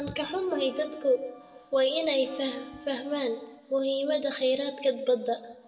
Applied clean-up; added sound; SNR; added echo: none; Bell; 20 dB; reverberation time 0.8 s.